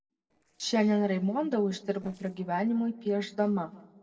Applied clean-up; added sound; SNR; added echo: neural separator model SepFormer DNS4.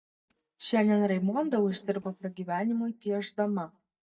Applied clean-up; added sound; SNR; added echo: neural mask model DeepFilterNet 3.